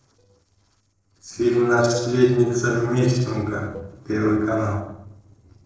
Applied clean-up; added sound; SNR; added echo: neural separator model SepFormer DNS4.